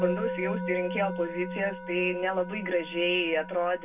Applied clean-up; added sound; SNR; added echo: none; Musical instrument; 6 dB; reverberation time 0.3 s.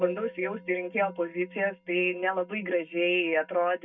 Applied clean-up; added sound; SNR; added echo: neural mask model DeepFilterNet 3.